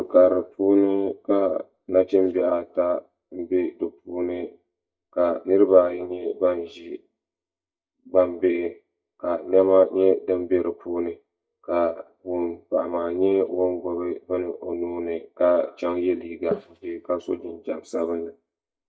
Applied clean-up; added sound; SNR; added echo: neural mask model DeepFilterNet 3.